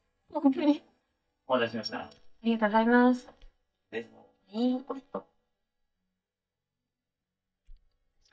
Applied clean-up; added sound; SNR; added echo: neural mask model DeepFilterNet 3.